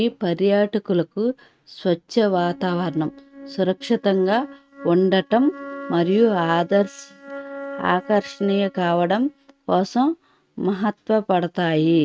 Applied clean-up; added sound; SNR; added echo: neural mask model RNNoise.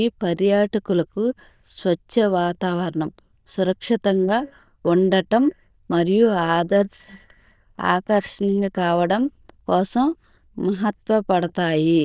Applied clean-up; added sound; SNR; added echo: neural diffusion model UNIVERSE++.